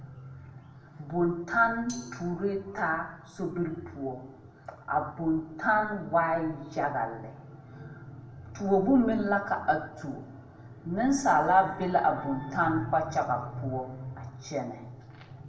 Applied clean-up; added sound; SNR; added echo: none; Tambourine; 18 dB; reverberation time 0.6 s.